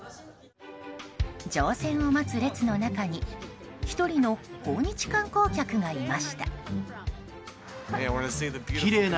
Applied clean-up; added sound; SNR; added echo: none; none; none; none.